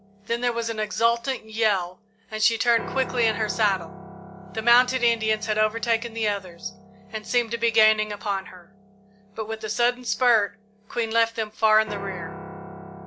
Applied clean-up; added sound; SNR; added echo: none; Piano; 15 dB; none.